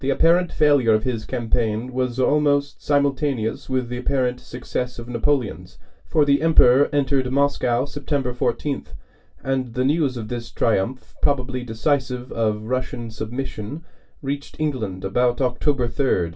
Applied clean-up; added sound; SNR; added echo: none; none; none; reverberation time 0.2 s.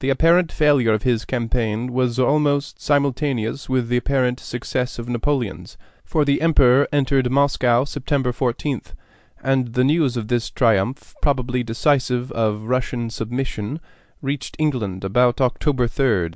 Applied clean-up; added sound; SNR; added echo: none; none; none; none.